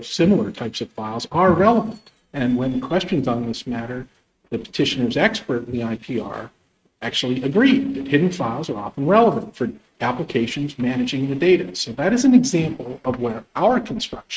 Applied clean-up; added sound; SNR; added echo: neural mask model RNNoise.